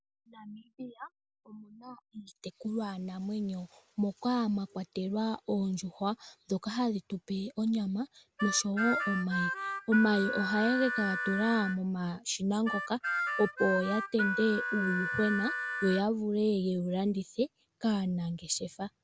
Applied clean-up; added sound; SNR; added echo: none; Harmonica; 3 dB; none.